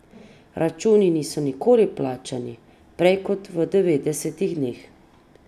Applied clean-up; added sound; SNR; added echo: none; none; none; none.